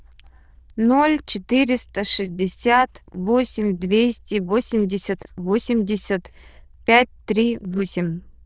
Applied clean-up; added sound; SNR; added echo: neural diffusion model UNIVERSE++.